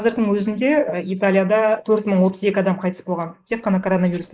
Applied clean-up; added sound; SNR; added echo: neural mask model Resemble Enhance denoiser.